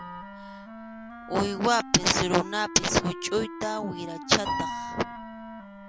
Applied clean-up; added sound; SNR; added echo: none; Piano + Wind instrument, woodwind instrument; 10 dB; none.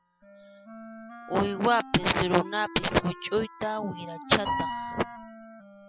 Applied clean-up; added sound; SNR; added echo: classical method spectral subtraction.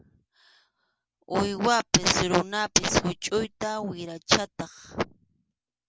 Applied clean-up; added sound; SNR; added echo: none; none; none; none.